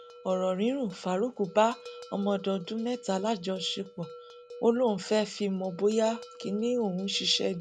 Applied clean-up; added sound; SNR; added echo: none; Bell; 18 dB; none.